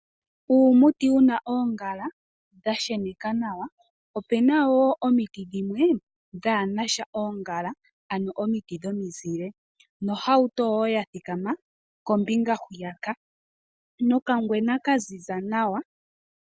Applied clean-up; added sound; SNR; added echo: none; none; none; none.